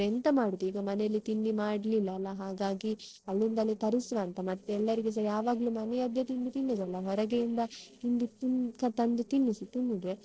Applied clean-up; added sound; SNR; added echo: neural separator model SepFormer DNS4.